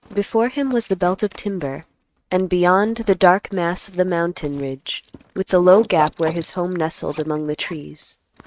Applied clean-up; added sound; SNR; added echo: neural mask model RNNoise.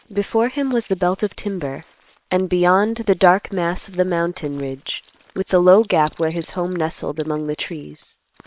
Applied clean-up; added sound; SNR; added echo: neural separator model SepFormer WHAM!.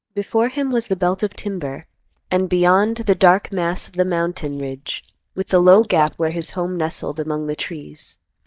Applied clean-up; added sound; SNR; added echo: neural mask model DeepFilterNet 3.